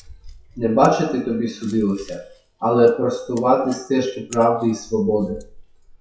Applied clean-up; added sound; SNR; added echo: classical method WPE with log-MMSE.